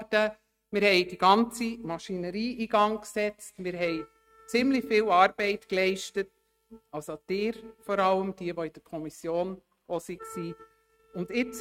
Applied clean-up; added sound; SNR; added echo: neural mask model RNNoise.